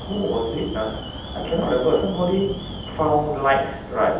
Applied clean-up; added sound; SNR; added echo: none; Alarm; 11 dB; reverberation time 0.8 s.